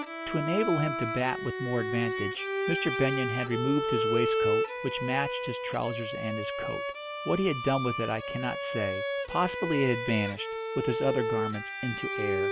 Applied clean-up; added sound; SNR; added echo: none; Bowed string instrument; 1 dB; none.